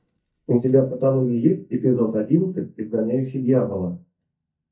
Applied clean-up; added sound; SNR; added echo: neural mask model DeepFilterNet 3.